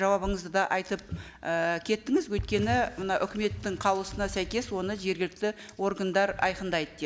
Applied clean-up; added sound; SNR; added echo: none; none; none; none.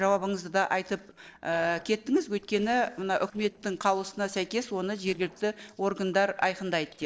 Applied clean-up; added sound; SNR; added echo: neural separator model SepFormer DNS4.